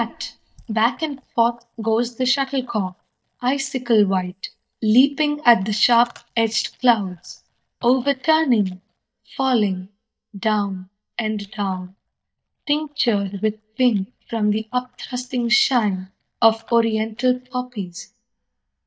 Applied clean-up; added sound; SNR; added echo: neural mask model DeepFilterNet 3.